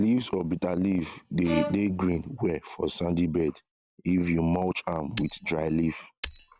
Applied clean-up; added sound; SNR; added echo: none; Bowed string instrument + Shatter; 8 dB; none.